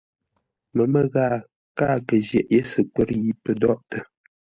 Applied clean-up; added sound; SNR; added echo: neural mask model DeepFilterNet 3.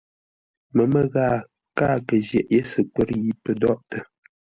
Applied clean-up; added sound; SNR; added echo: none; none; none; none.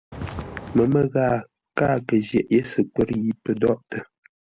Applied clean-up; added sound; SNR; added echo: none; Walk, footsteps; 10 dB; none.